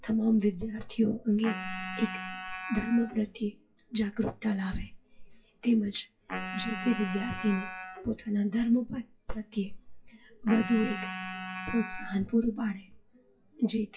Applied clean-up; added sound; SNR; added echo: classical method WPE with log-MMSE.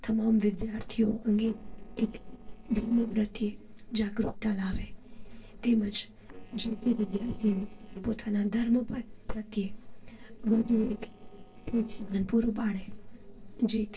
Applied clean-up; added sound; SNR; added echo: neural separator model SepFormer DNS4.